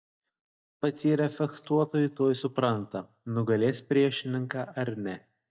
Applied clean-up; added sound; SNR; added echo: neural mask model DeepFilterNet 3.